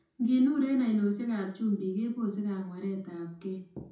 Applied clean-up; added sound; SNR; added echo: none; none; none; reverberation time 0.6 s.